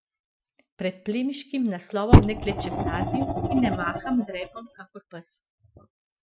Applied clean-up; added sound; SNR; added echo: classical method Wiener filter.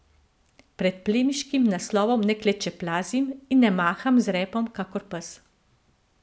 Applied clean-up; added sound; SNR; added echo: none; none; none; none.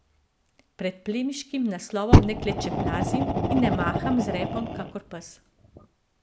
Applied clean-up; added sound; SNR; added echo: none; Fire; -4 dB; none.